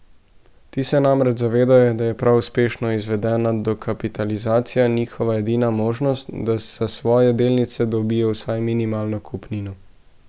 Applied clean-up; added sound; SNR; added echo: none; none; none; none.